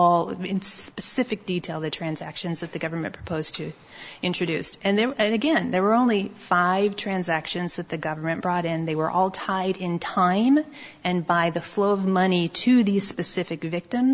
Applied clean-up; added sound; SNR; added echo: none; none; none; none.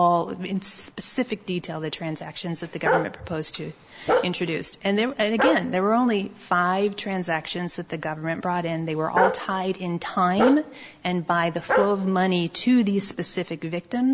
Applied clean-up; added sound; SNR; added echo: none; Bark; 3 dB; none.